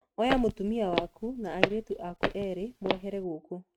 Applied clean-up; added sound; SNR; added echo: neural mask model RNNoise.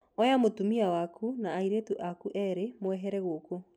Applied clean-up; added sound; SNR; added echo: none; none; none; none.